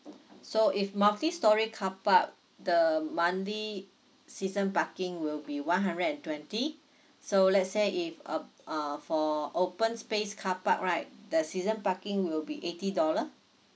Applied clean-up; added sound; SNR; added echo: none; none; none; none.